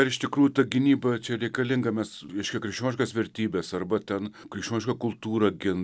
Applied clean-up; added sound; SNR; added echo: none; none; none; none.